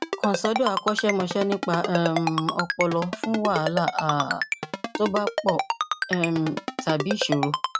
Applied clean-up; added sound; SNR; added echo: none; Ringtone; 3 dB; none.